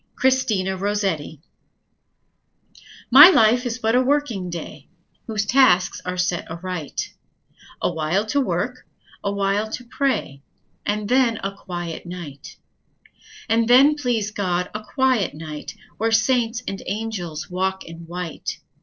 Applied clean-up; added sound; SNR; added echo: neural separator model SepFormer DNS4.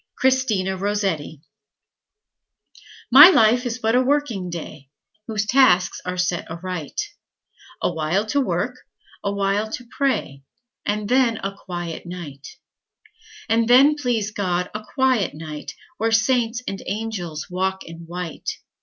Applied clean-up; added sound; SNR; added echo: none; none; none; none.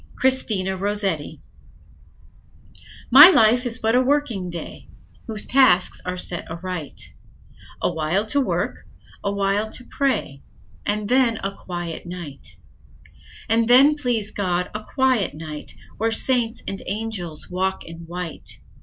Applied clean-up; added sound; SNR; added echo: none; Wind; 19 dB; none.